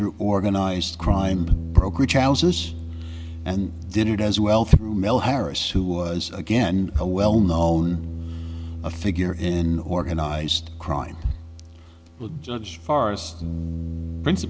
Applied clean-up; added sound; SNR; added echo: none; Bass guitar; 10 dB; none.